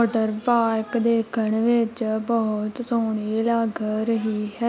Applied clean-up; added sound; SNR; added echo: none; none; none; none.